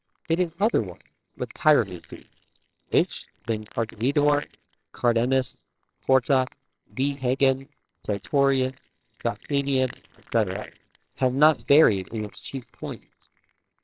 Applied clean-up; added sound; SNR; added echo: neural separator model SepFormer WHAMR!.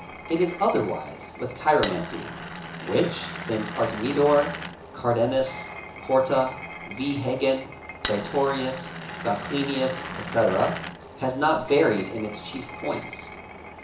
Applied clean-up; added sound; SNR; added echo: none; Glass; 11 dB; reverberation time 0.7 s.